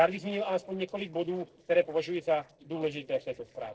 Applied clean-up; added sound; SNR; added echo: neural separator model SepFormer DNS4.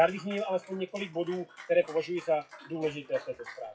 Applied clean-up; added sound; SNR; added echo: classical method WPE with log-MMSE.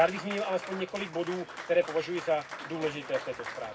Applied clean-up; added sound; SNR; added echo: none; Applause; 11 dB; reverberation time 0.4 s.